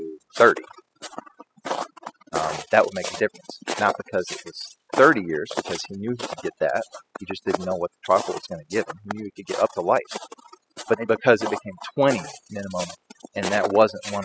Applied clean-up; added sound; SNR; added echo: classical method spectral subtraction.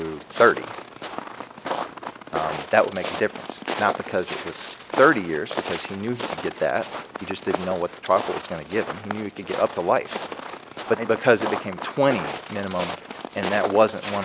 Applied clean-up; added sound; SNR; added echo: none; Walk, footsteps; 7 dB; none.